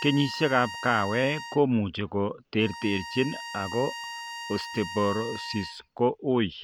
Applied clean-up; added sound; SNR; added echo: none; Bowed string instrument; 12 dB; none.